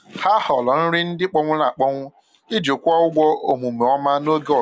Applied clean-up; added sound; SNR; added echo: none; none; none; none.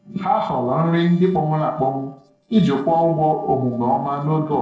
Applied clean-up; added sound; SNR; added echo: neural separator model SepFormer DNS4.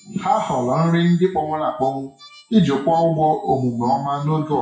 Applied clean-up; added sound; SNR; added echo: classical method WPE with log-MMSE.